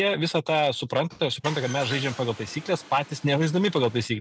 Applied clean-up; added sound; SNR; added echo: none; Car; 16 dB; none.